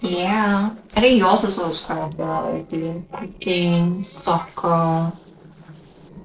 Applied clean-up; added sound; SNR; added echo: neural separator model SepFormer DNS4.